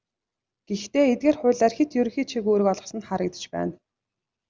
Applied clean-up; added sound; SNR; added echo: none; none; none; none.